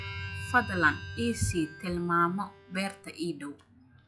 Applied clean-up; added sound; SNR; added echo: classical method log-MMSE.